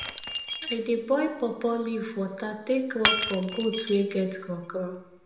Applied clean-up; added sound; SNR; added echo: none; Shatter; 6 dB; reverberation time 0.8 s.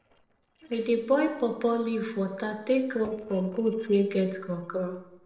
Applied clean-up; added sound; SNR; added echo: neural separator model SepFormer DNS4.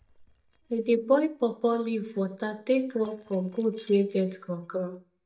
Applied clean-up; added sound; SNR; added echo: neural mask model DeepFilterNet 3.